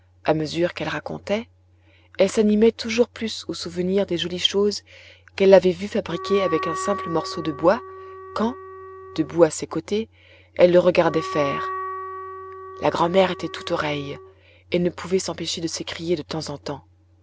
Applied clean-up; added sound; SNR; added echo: none; Wind instrument, woodwind instrument; 11 dB; none.